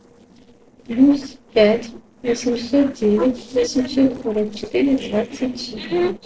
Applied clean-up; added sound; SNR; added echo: neural separator model SepFormer DNS4.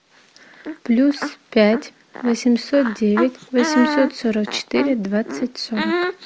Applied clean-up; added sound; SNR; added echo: none; none; none; none.